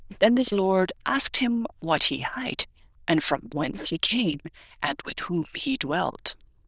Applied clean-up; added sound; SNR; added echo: neural diffusion model UNIVERSE++.